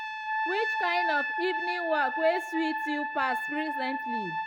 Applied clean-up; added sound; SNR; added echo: none; Trumpet + Wind instrument, woodwind instrument; 0 dB; none.